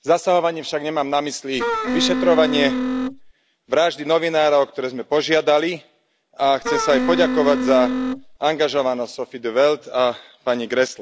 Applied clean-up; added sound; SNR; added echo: none; Wind instrument, woodwind instrument; 2 dB; none.